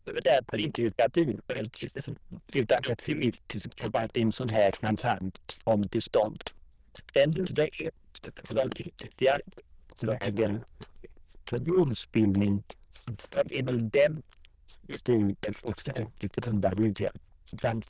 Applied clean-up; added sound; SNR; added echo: neural diffusion model UNIVERSE++.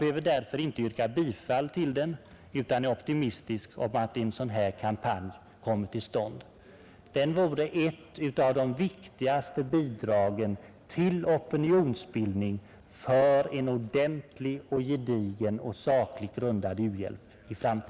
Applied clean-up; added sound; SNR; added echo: none; none; none; none.